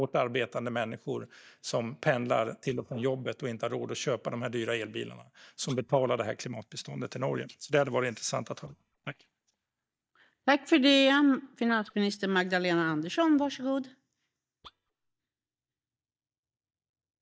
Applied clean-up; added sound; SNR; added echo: neural mask model DeepFilterNet 3.